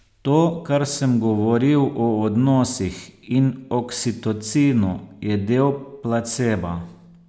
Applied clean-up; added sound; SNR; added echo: none; none; none; none.